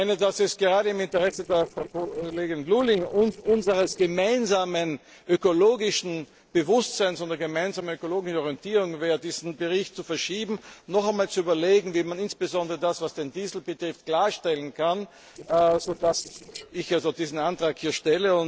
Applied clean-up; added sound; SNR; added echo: neural separator model SepFormer DNS4.